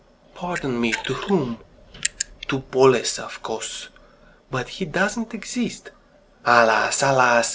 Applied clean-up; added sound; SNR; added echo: none; Camera; 9 dB; none.